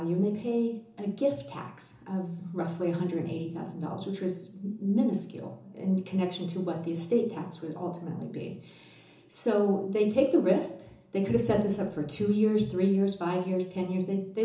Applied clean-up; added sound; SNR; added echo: none; none; none; reverberation time 0.6 s.